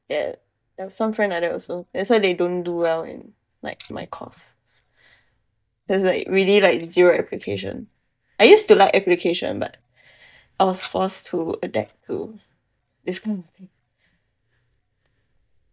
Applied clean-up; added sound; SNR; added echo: neural mask model DeepFilterNet 3.